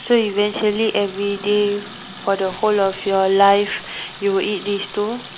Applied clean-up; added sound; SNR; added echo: none; Sink (filling or washing) / Water tap, faucet; 18 dB; none.